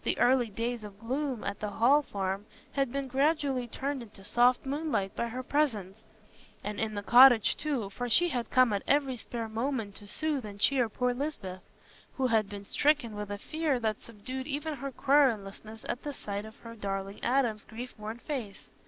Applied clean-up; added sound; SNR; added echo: none; none; none; none.